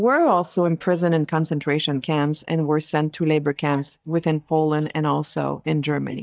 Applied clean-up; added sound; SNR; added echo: neural mask model DeepFilterNet 3.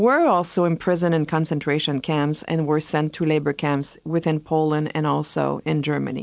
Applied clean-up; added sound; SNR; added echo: none; none; none; none.